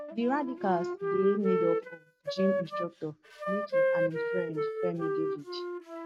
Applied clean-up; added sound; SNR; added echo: neural mask model RNNoise.